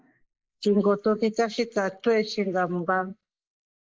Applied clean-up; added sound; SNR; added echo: neural mask model Resemble Enhance denoiser.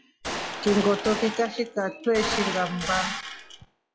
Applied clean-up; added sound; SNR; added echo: classical method log-MMSE.